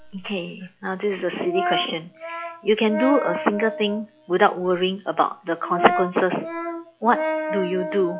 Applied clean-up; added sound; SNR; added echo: classical method log-MMSE.